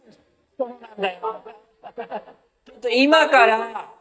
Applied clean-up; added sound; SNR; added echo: neural mask model DeepFilterNet 3.